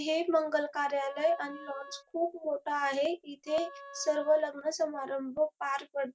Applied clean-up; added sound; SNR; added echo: none; Wind instrument, woodwind instrument; 19 dB; none.